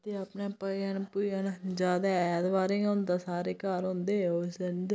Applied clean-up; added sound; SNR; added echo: none; none; none; none.